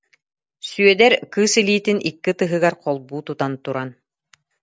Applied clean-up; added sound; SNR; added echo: none; none; none; none.